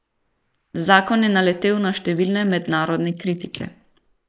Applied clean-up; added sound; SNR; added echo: neural mask model Resemble Enhance denoiser.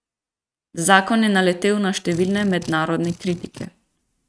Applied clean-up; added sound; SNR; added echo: neural mask model RNNoise.